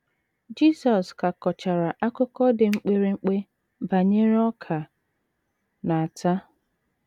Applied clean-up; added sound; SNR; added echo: none; Finger snapping; 17 dB; none.